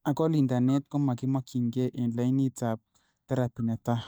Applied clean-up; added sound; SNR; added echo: neural mask model DeepFilterNet 3.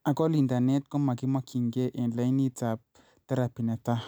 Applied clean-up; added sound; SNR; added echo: none; none; none; none.